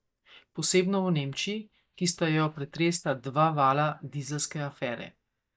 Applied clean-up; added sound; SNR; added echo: neural mask model DeepFilterNet 3.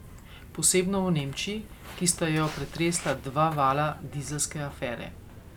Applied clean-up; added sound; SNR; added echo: none; Walk, footsteps; 15 dB; none.